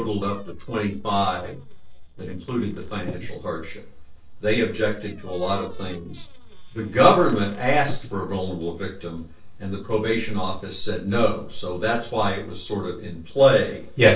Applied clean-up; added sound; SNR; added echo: neural separator model SepFormer DNS4.